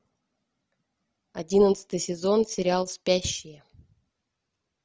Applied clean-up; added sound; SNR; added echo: none; none; none; none.